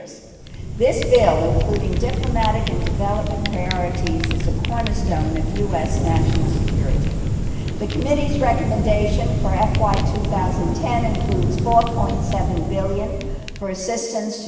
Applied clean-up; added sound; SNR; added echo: none; Fire; -2 dB; reverberation time 1.3 s.